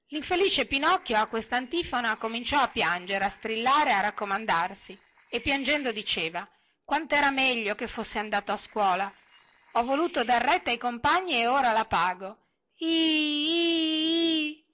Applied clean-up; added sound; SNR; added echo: neural separator model SepFormer DNS4.